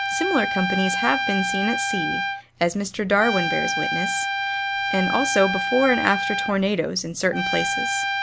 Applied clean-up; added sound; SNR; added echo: none; Trumpet; 1 dB; none.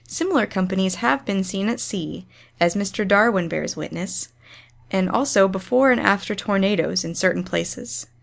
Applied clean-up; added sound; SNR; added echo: none; none; none; none.